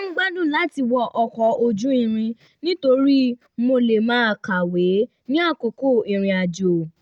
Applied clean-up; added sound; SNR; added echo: none; none; none; none.